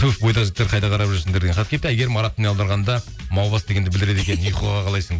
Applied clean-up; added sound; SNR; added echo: none; none; none; none.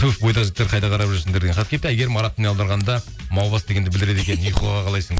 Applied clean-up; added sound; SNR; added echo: none; Scissors; 15 dB; none.